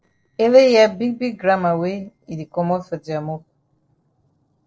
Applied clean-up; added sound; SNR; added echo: neural separator model SepFormer DNS4.